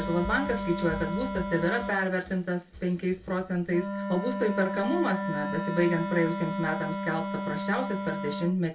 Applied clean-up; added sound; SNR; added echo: none; Wind instrument, woodwind instrument; 4 dB; reverberation time 0.2 s.